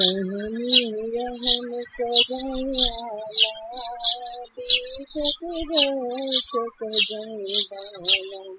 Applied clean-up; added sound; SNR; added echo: classical method spectral subtraction.